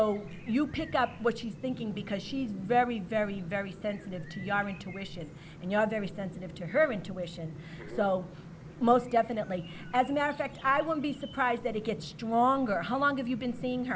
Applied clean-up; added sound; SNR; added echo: none; Chirp, tweet; 15 dB; none.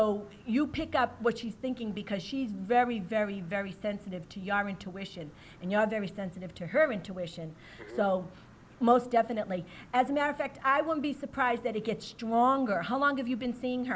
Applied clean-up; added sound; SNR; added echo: none; none; none; none.